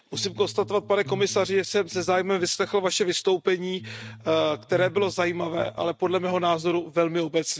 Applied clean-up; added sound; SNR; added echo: neural mask model RNNoise.